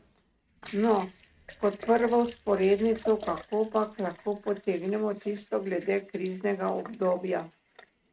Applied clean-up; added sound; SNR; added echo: neural mask model RNNoise.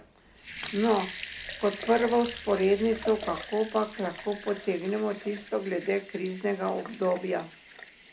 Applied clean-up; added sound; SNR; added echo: none; Sink (filling or washing) / Water tap, faucet / Liquid; 14 dB; none.